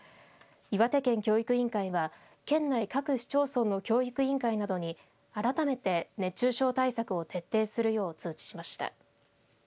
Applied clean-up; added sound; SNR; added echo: none; none; none; none.